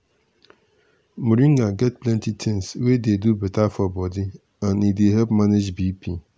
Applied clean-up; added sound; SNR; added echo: none; none; none; none.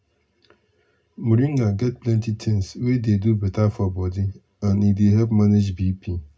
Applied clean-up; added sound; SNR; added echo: none; none; none; reverberation time 0.2 s.